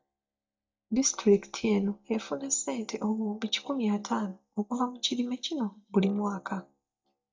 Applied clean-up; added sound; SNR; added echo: neural mask model DeepFilterNet 3.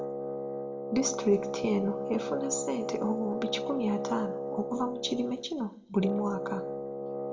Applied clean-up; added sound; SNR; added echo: none; Wind instrument, woodwind instrument; 3 dB; reverberation time 0.6 s.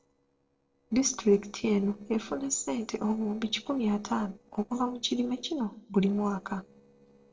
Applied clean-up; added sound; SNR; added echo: neural separator model SepFormer DNS4.